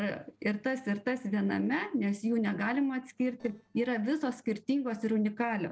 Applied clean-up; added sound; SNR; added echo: neural separator model SepFormer DNS4.